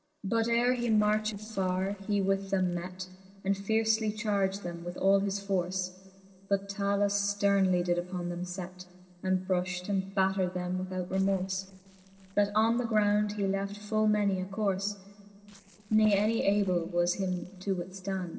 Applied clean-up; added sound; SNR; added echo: neural separator model SepFormer DNS4.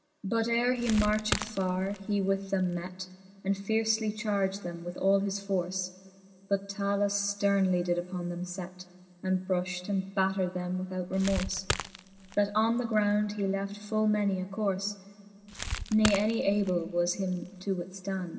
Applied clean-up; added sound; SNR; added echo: none; Crackle; 9 dB; reverberation time 2.9 s.